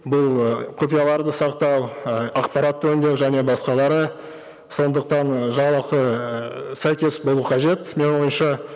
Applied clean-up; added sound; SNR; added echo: none; none; none; none.